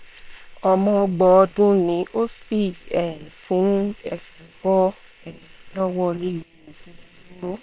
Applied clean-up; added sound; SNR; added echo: neural separator model SepFormer WHAM!.